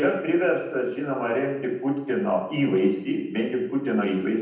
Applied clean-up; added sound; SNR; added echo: none; none; none; reverberation time 0.8 s.